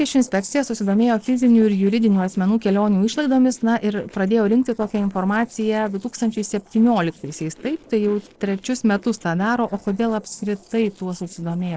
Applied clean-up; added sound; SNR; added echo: neural separator model SepFormer DNS4.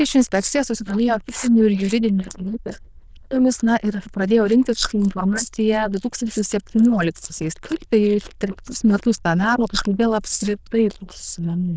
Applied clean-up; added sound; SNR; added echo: neural diffusion model UNIVERSE++.